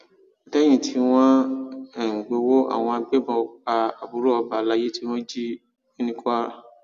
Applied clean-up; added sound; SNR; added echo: none; none; none; none.